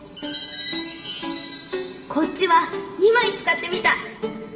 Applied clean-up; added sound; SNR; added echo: none; none; none; reverberation time 2.2 s.